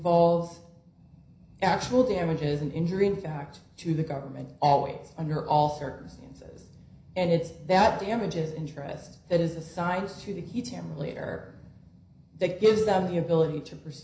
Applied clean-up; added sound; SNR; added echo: none; none; none; reverberation time 0.5 s.